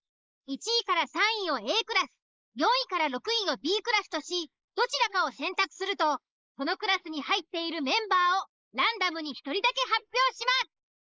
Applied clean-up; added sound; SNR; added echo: neural mask model Resemble Enhance denoiser.